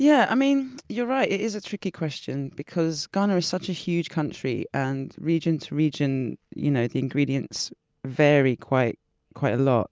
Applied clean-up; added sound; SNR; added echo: none; none; none; none.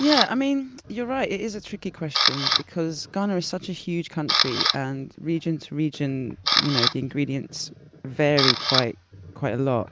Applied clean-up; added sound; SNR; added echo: none; Camera; 2 dB; none.